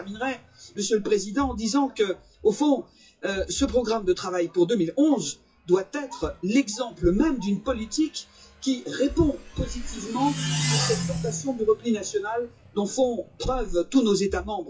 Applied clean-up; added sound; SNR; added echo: classical method WPE with log-MMSE.